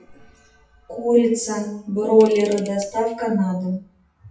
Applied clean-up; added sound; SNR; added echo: classical method WPE with log-MMSE.